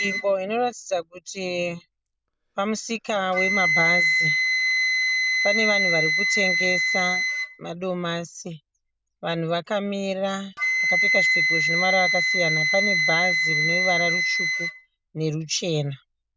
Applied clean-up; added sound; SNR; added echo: none; Wind instrument, woodwind instrument; -4 dB; none.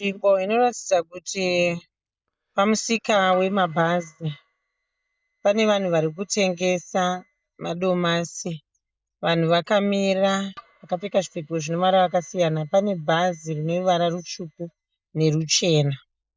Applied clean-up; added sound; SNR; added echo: neural mask model DeepFilterNet 3.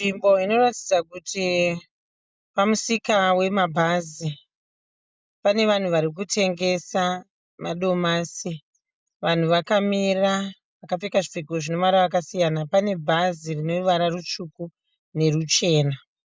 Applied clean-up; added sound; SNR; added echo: none; none; none; none.